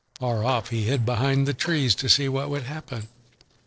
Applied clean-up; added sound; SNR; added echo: neural separator model SepFormer DNS4.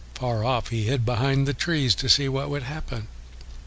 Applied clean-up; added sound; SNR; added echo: none; none; none; none.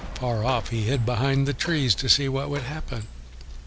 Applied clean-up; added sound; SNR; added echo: none; Door + Thunder; 15 dB; none.